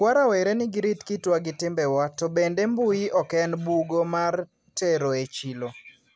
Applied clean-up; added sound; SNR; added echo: none; none; none; none.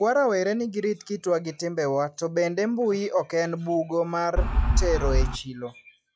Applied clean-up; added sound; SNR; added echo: classical method log-MMSE.